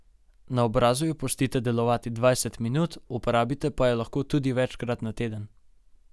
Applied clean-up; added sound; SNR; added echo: none; none; none; none.